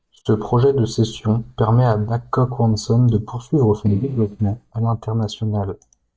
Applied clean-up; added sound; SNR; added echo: neural mask model DeepFilterNet 3.